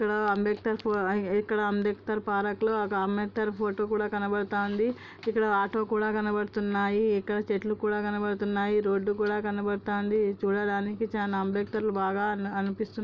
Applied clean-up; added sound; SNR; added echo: none; none; none; none.